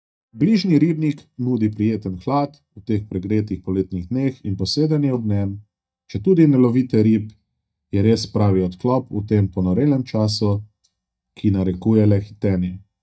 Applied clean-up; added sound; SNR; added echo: neural mask model DeepFilterNet 3.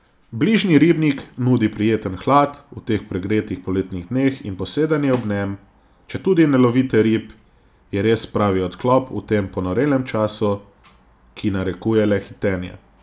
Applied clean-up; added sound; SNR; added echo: none; none; none; none.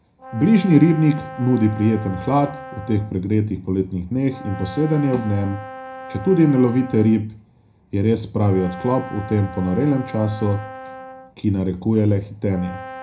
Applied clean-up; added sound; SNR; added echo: none; Brass instrument; 16 dB; reverberation time 0.4 s.